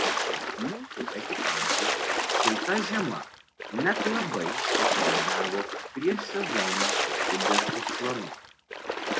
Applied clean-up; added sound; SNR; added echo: none; Splash, splatter; -5 dB; none.